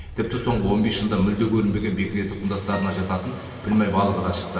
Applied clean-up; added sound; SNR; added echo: none; Acoustic guitar; 19 dB; reverberation time 2.6 s.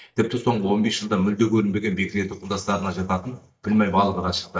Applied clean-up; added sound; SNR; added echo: neural mask model DeepFilterNet 3.